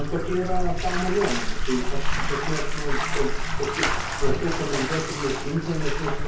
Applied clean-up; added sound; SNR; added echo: none; Bathtub (filling or washing); -5 dB; reverberation time 0.5 s.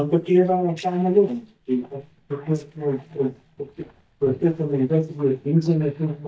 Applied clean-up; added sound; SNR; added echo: neural mask model DeepFilterNet 3.